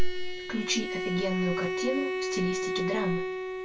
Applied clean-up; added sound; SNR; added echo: none; Bowed string instrument; 3 dB; reverberation time 0.2 s.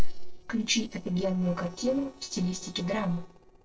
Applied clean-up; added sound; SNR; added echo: neural separator model SepFormer DNS4.